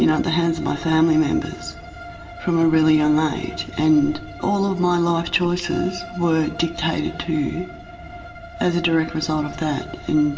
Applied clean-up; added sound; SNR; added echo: none; Bowed string instrument; 17 dB; reverberation time 2.4 s.